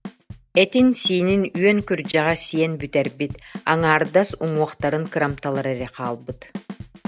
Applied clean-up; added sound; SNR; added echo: none; Bass drum / Snare drum / Drum kit; 16 dB; none.